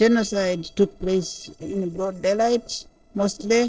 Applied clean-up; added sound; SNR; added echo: neural separator model SepFormer DNS4.